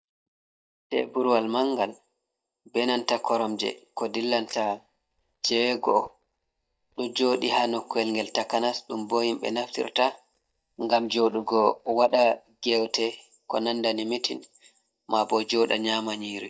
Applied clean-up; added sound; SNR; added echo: neural mask model DeepFilterNet 3.